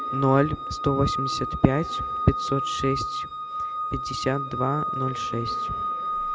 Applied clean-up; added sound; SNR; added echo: none; Organ; 3 dB; none.